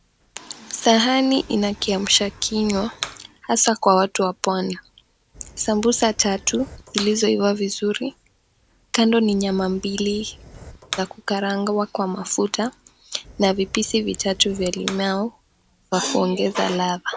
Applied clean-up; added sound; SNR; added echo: none; Fire; 19 dB; none.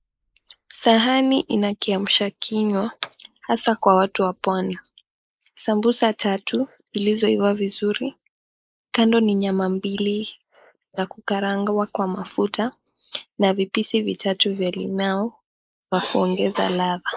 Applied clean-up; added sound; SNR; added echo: neural mask model Resemble Enhance denoiser.